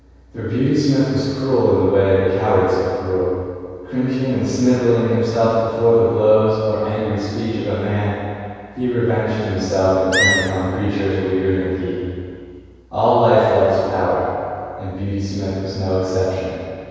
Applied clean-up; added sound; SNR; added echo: none; Animal; 4 dB; reverberation time 2.2 s.